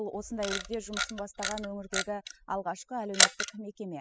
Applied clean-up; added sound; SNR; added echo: classical method spectral subtraction.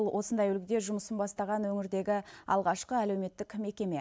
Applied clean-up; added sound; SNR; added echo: none; none; none; none.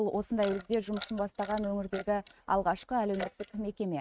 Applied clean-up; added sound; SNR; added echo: neural mask model RNNoise.